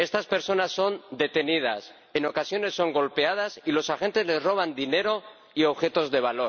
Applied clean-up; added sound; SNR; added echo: none; none; none; none.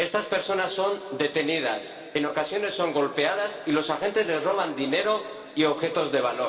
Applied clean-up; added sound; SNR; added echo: none; none; none; reverberation time 2.4 s.